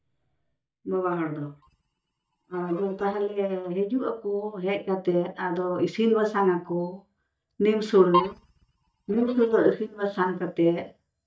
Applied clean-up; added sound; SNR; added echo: neural mask model DeepFilterNet 3.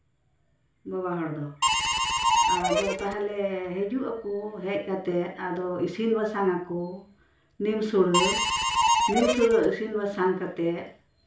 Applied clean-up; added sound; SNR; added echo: none; Harmonica; -3 dB; reverberation time 0.4 s.